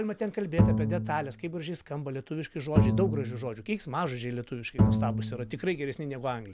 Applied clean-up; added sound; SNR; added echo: none; Bowed string instrument; -4 dB; none.